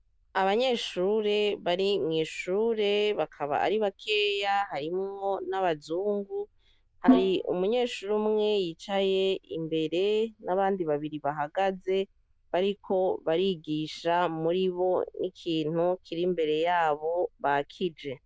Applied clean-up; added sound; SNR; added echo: neural diffusion model UNIVERSE++.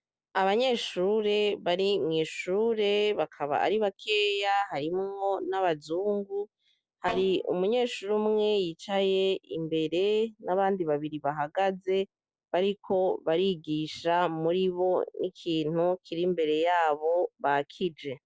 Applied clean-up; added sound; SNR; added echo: neural separator model SepFormer DNS4.